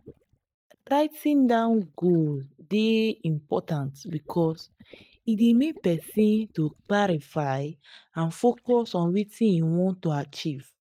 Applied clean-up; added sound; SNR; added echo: neural mask model DeepFilterNet 3.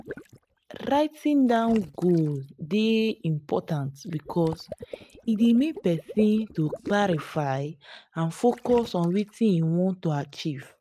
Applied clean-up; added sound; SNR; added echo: neural mask model RNNoise.